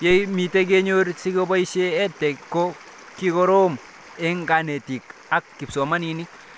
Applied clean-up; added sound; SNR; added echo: none; none; none; none.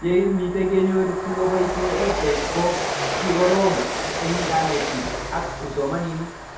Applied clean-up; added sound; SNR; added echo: none; Train; 4 dB; reverberation time 0.8 s.